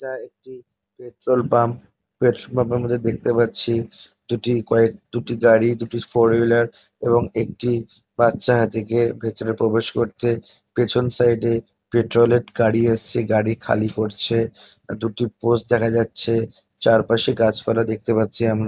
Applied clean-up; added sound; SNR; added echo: none; none; none; none.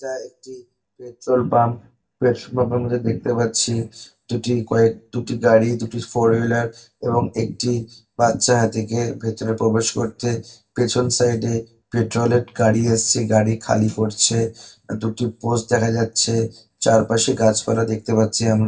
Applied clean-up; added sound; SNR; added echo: none; none; none; reverberation time 0.2 s.